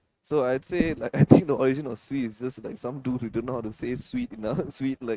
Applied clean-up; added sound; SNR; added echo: neural mask model RNNoise.